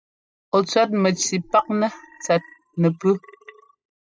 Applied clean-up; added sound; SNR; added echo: classical method spectral subtraction.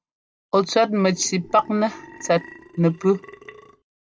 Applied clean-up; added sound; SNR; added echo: none; Burping, eructation; 20 dB; none.